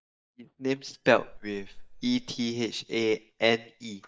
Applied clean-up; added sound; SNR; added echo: neural mask model DeepFilterNet 3.